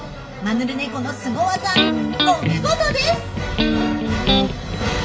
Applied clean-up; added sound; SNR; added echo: none; Electric guitar; 0 dB; reverberation time 0.5 s.